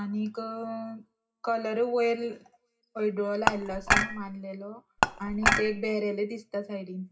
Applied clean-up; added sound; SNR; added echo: none; Dishes, pots, and pans / Chink, clink; -4 dB; reverberation time 0.4 s.